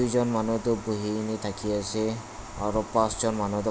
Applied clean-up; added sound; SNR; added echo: none; none; none; none.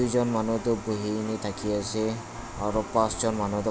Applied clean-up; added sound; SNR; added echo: none; Piano; 16 dB; none.